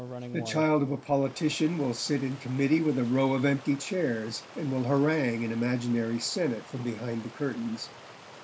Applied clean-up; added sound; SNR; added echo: none; Stream; 17 dB; none.